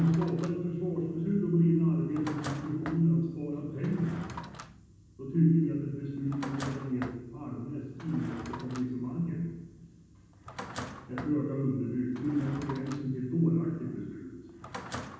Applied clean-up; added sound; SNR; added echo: none; Drawer open or close; 15 dB; reverberation time 1.2 s.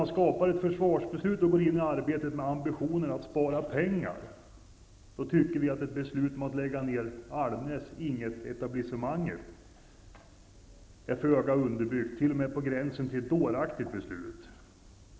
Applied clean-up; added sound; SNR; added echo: none; none; none; none.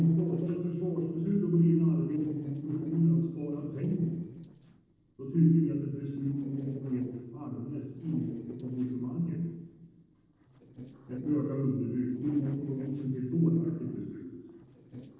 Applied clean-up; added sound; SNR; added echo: neural separator model SepFormer DNS4.